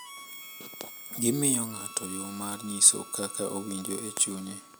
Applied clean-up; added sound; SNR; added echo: none; Harmonica; 15 dB; none.